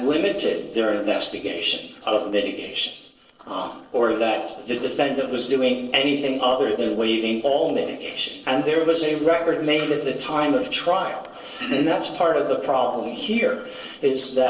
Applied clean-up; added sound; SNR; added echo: neural separator model SepFormer DNS4.